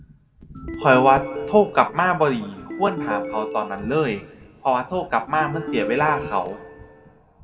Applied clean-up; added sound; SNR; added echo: none; Ringtone; 10 dB; reverberation time 1.1 s.